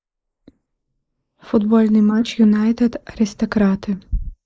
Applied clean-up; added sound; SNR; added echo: neural mask model Resemble Enhance denoiser.